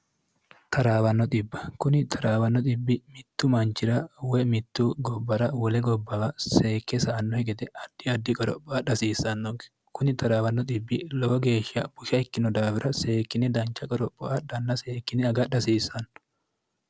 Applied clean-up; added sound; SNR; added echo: none; none; none; none.